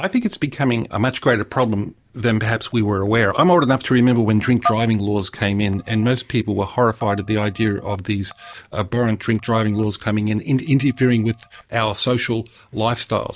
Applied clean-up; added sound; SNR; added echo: neural mask model DeepFilterNet 3.